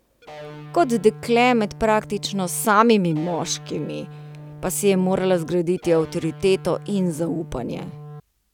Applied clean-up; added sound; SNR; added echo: none; Electric guitar; 16 dB; none.